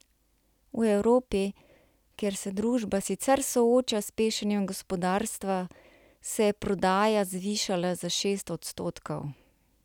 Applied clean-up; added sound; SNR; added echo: none; none; none; none.